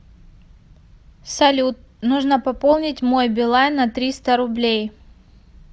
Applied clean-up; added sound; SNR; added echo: none; none; none; none.